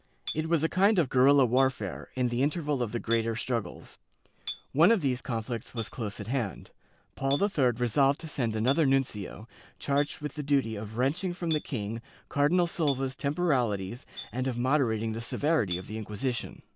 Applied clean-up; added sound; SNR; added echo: none; Chink, clink; 18 dB; none.